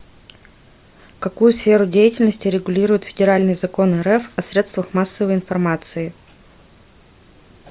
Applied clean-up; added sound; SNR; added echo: none; none; none; none.